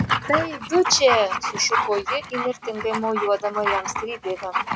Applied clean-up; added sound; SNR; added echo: none; Dog; 3 dB; none.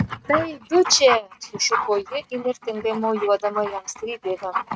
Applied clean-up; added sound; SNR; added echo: neural mask model RNNoise.